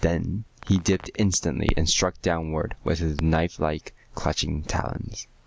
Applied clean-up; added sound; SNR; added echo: none; Crackle; 8 dB; none.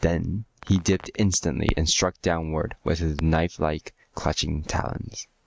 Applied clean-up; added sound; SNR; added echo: neural mask model RNNoise.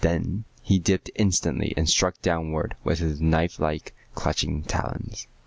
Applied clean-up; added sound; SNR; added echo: none; none; none; none.